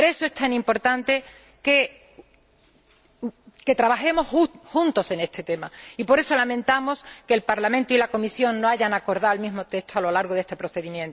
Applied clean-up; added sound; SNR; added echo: none; none; none; none.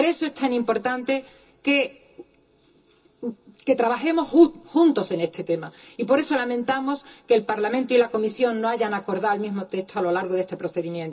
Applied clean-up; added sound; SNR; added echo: none; none; none; reverberation time 0.2 s.